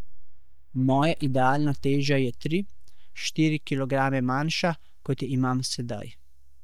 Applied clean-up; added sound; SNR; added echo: neural mask model DeepFilterNet 3.